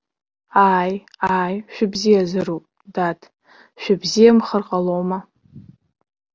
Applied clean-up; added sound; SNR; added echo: none; none; none; none.